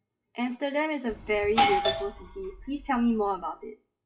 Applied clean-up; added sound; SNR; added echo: classical method WPE with log-MMSE.